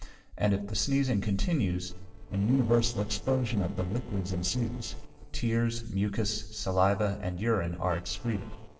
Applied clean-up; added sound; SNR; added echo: neural separator model SepFormer DNS4.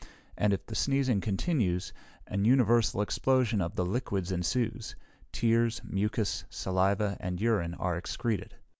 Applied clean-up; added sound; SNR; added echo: none; none; none; none.